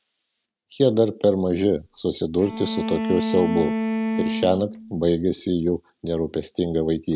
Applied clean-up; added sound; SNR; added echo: neural mask model RNNoise.